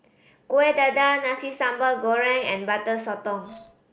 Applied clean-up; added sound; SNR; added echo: none; Glass; 9 dB; none.